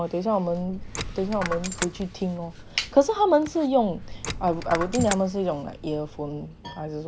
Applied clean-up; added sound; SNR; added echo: none; Coin (dropping); 10 dB; none.